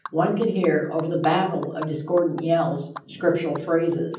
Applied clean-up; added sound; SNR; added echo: none; Animal; 18 dB; reverberation time 0.6 s.